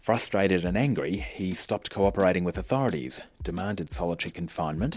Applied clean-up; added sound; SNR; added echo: none; Drum kit; 15 dB; none.